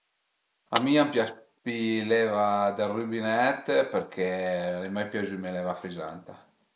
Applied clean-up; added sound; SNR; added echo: none; Shatter; 11 dB; none.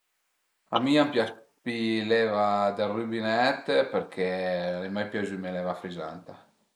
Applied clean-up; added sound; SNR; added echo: neural mask model Resemble Enhance denoiser.